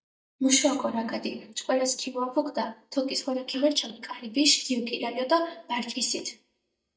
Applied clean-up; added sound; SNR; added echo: neural mask model DeepFilterNet 3.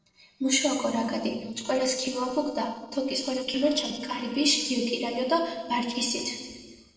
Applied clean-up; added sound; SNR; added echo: neural separator model SepFormer DNS4.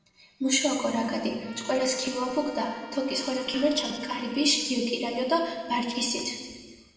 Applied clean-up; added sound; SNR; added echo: none; Trumpet; 19 dB; reverberation time 1.5 s.